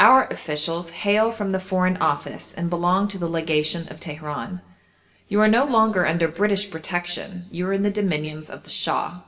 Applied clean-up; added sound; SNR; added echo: none; none; none; reverberation time 0.8 s.